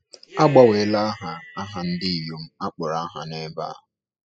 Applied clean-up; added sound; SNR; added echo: classical method spectral subtraction.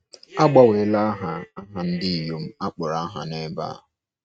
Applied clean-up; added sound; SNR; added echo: neural mask model RNNoise.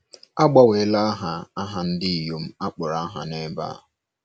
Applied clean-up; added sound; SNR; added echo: none; none; none; none.